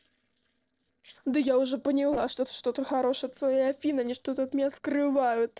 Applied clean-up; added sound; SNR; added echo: neural separator model SepFormer DNS4.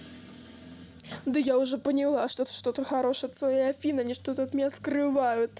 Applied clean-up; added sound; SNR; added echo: none; none; none; none.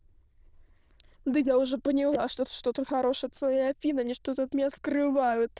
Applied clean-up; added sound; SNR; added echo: neural diffusion model UNIVERSE++.